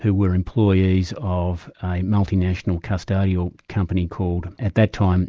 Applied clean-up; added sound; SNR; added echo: none; none; none; none.